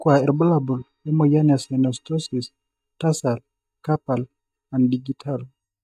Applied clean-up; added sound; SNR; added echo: neural mask model DeepFilterNet 3.